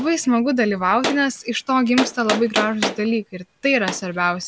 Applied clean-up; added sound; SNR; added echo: none; Gunshot, gunfire; 9 dB; none.